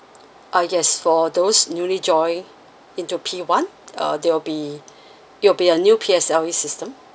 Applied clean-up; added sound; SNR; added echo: none; none; none; none.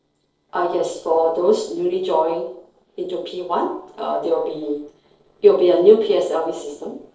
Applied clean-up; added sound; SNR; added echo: neural separator model SepFormer DNS4.